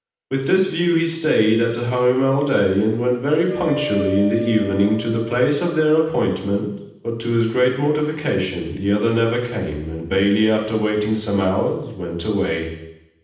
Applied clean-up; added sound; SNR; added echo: none; Wind instrument, woodwind instrument; 11 dB; reverberation time 0.9 s.